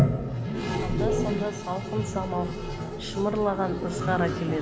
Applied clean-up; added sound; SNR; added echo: none; Toilet flush; -2 dB; none.